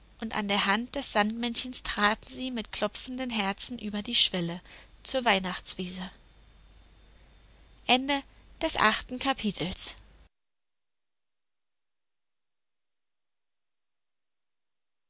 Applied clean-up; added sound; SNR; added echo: none; none; none; none.